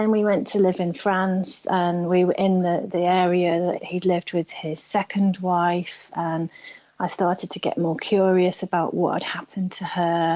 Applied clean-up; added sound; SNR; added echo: none; none; none; none.